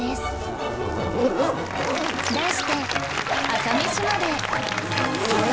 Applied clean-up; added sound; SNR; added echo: none; Zipper (clothing); 4 dB; none.